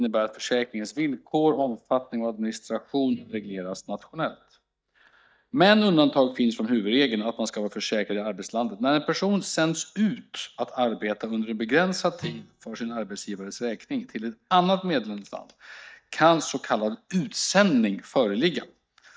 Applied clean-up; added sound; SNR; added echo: neural mask model DeepFilterNet 3.